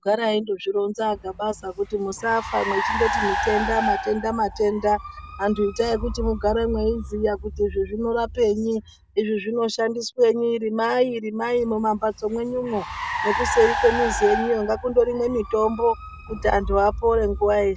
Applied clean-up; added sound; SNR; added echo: none; Car; 8 dB; none.